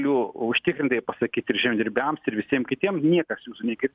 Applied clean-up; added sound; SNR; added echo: none; none; none; none.